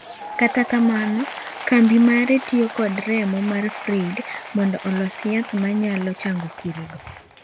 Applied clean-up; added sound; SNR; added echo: none; Applause / Crowd; 14 dB; none.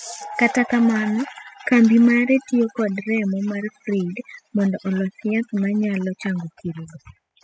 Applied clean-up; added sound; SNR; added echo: classical method spectral subtraction.